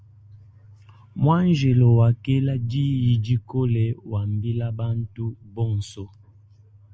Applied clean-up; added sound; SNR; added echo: none; none; none; none.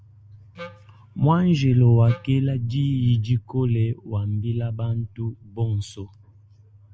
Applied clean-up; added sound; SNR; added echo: none; Wind instrument, woodwind instrument; 18 dB; none.